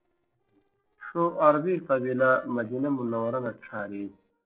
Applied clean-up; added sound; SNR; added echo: neural separator model SepFormer DNS4.